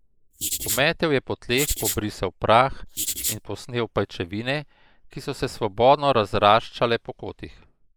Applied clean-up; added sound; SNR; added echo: neural mask model Resemble Enhance denoiser.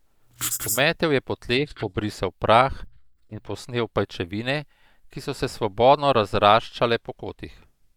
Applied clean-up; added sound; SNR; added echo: neural mask model DeepFilterNet 3.